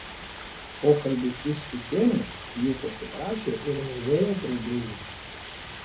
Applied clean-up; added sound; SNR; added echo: none; Stream; 11 dB; reverberation time 0.4 s.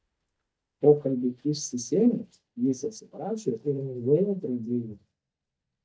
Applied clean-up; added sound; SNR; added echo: neural mask model DeepFilterNet 3.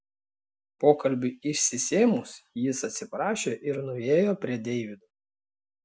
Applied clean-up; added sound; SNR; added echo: none; none; none; none.